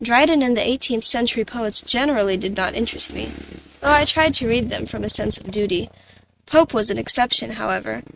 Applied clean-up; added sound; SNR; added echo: neural mask model RNNoise.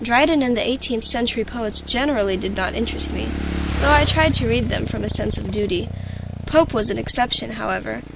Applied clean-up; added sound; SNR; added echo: none; Motorcycle / Engine; 7 dB; none.